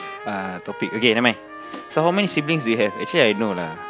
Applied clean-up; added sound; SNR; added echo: none; Trumpet + Harp; 13 dB; none.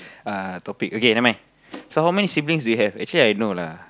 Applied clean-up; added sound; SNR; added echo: none; none; none; none.